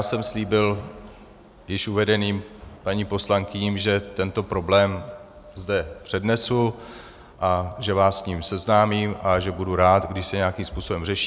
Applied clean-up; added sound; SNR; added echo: none; none; none; none.